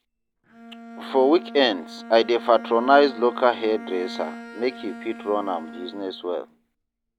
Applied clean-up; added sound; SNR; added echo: none; Bowed string instrument; 15 dB; none.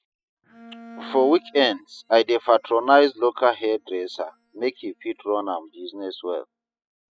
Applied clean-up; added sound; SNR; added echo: classical method spectral subtraction.